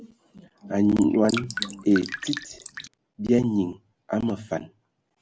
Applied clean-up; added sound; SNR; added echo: none; Drip; 9 dB; none.